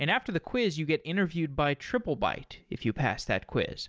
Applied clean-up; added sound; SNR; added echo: none; none; none; none.